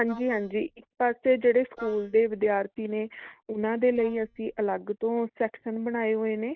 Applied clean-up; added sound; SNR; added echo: neural mask model DeepFilterNet 3.